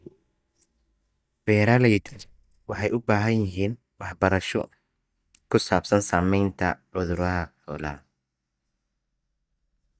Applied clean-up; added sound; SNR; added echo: neural mask model DeepFilterNet 3.